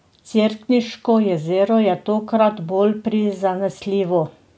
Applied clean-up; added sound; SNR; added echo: none; none; none; none.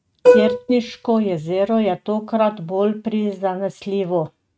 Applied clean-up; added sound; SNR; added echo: neural mask model RNNoise.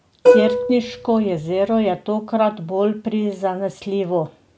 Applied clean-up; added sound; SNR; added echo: none; Plucked string instrument; -2 dB; none.